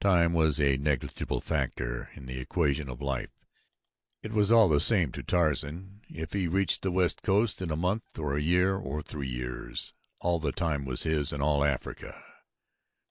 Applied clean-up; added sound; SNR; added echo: none; none; none; none.